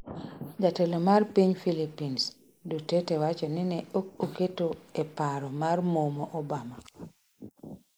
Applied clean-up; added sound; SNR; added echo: neural mask model Resemble Enhance denoiser.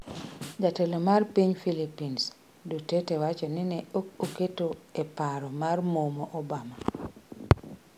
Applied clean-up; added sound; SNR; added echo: none; Snare drum; 19 dB; none.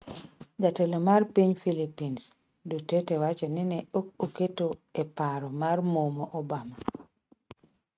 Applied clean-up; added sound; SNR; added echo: neural mask model RNNoise.